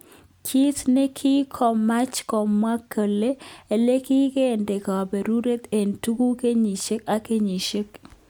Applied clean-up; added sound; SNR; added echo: none; none; none; none.